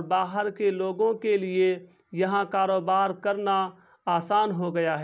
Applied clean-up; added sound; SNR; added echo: none; none; none; none.